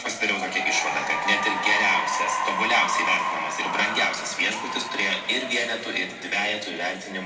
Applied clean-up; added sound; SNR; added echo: none; Applause / Cheering; 4 dB; reverberation time 1.9 s.